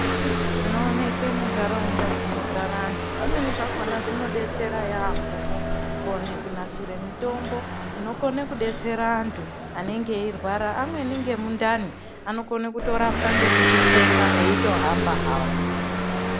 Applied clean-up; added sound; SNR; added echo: none; Motor vehicle (road) / Engine; -3 dB; none.